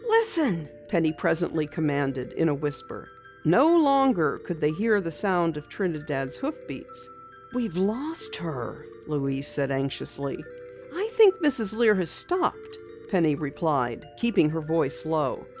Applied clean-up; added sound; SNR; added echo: none; Piano; 19 dB; none.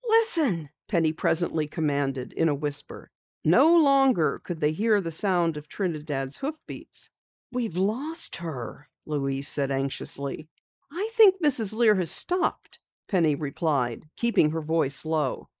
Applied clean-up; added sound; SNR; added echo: neural mask model Resemble Enhance denoiser.